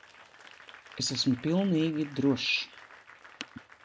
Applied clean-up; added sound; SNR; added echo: none; Applause / Crowd; 20 dB; none.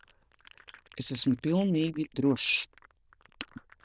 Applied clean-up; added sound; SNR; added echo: neural diffusion model UNIVERSE++.